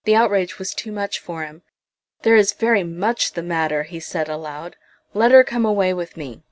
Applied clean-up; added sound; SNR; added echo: none; none; none; none.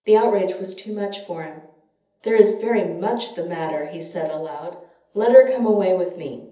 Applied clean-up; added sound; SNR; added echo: none; none; none; reverberation time 0.7 s.